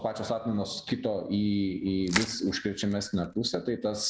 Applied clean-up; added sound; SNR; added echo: none; Crushing; 8 dB; none.